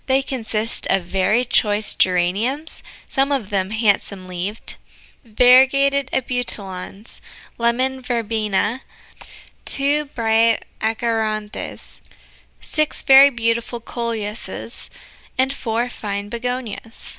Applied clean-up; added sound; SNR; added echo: none; none; none; none.